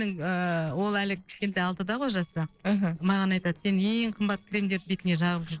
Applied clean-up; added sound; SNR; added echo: neural separator model SepFormer DNS4.